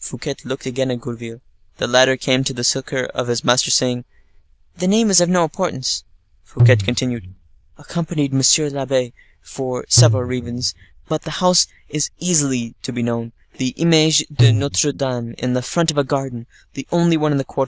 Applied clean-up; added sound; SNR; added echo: neural diffusion model UNIVERSE++.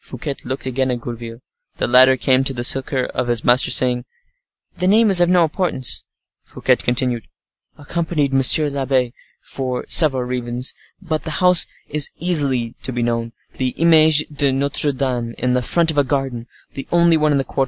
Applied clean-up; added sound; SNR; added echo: none; none; none; none.